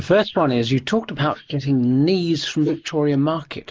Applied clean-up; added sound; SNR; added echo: neural mask model Resemble Enhance denoiser.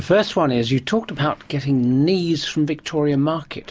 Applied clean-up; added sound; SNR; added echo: none; none; none; none.